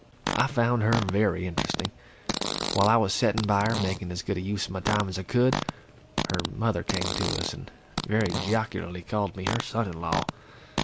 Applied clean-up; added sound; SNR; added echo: none; Fart; 5 dB; none.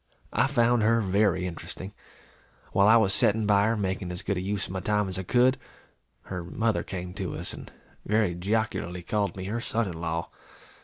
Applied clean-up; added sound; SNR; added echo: none; none; none; none.